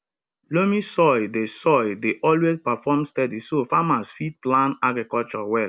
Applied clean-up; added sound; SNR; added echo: none; none; none; none.